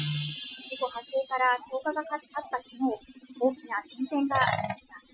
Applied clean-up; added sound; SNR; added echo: classical method Wiener filter.